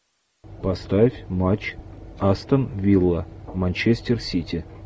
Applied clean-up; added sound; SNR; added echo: none; none; none; none.